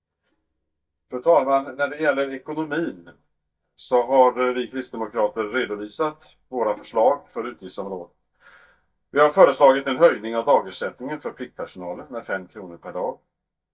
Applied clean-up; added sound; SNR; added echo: neural mask model DeepFilterNet 3.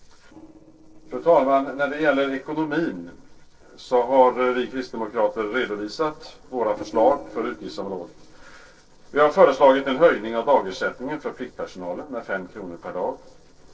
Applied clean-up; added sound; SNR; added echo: neural separator model SepFormer DNS4.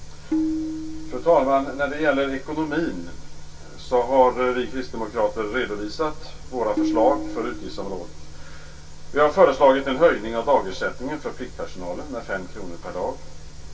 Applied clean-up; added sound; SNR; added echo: none; Tabla; 6 dB; reverberation time 0.2 s.